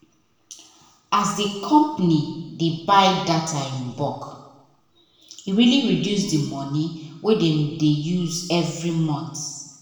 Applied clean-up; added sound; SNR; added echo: none; none; none; reverberation time 1.0 s.